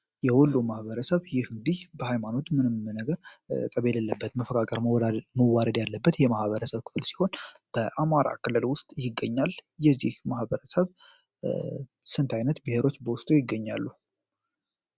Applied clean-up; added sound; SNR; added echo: none; none; none; none.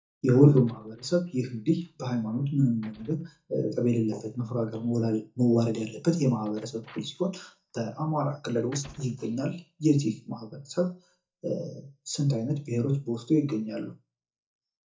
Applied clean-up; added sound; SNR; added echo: neural mask model DeepFilterNet 3.